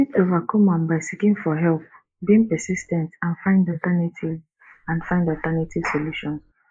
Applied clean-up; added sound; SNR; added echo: neural mask model Resemble Enhance denoiser.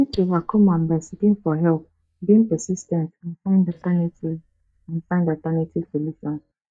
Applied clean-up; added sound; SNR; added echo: neural mask model DeepFilterNet 3.